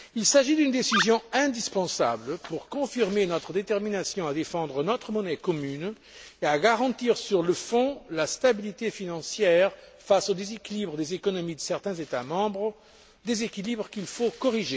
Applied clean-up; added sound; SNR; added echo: none; Animal; 4 dB; none.